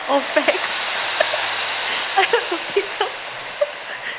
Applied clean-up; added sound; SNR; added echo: none; Tools; 2 dB; none.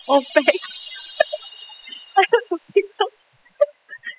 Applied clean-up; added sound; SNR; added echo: classical method spectral subtraction.